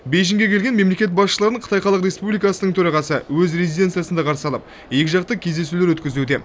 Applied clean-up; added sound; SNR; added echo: none; none; none; none.